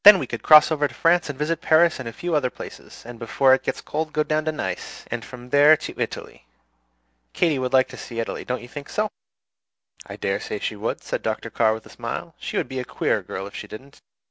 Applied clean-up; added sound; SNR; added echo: none; none; none; none.